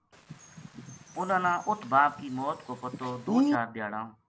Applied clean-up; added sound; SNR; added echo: none; Bird; 3 dB; none.